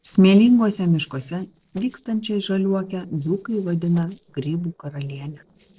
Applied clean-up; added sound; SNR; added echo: neural separator model SepFormer DNS4.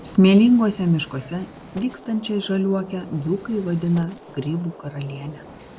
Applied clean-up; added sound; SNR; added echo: none; Gunshot, gunfire; 19 dB; none.